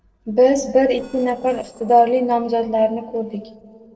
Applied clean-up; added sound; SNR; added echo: neural separator model SepFormer DNS4.